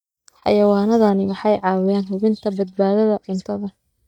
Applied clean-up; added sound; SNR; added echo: neural mask model DeepFilterNet 3.